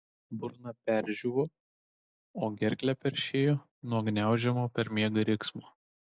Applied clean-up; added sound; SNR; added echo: none; none; none; none.